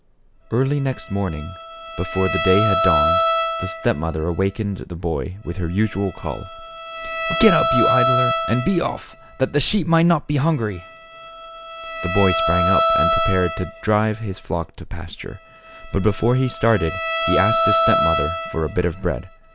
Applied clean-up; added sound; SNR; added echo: none; Bowed string instrument; 2 dB; none.